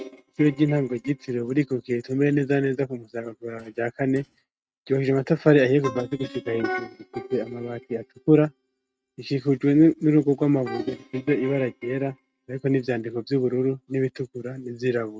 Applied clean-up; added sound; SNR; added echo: neural mask model RNNoise.